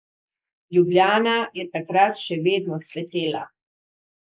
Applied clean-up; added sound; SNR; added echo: neural mask model Resemble Enhance denoiser.